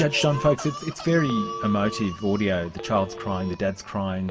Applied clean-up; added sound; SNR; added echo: none; Telephone; 16 dB; reverberation time 1.9 s.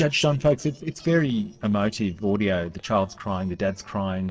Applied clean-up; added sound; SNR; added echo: neural separator model SepFormer DNS4.